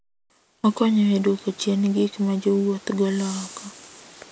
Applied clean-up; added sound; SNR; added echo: none; none; none; none.